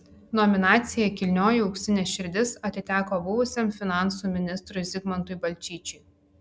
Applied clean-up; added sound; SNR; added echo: none; none; none; none.